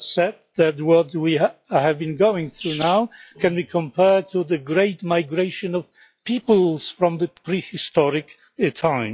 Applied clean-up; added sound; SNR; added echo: classical method log-MMSE.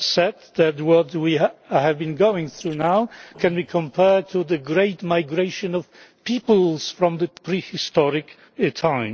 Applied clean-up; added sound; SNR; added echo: neural separator model SepFormer DNS4.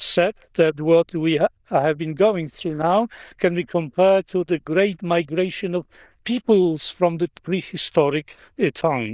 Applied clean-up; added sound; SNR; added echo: neural diffusion model UNIVERSE++.